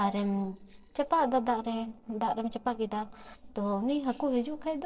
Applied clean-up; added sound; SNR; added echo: neural separator model SepFormer DNS4.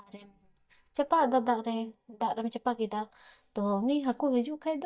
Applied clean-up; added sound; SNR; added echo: neural mask model DeepFilterNet 3.